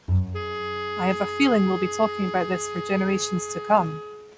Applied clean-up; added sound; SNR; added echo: none; Bowed string instrument + Wind instrument, woodwind instrument; 5 dB; none.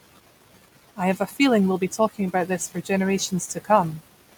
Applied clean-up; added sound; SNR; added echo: none; none; none; none.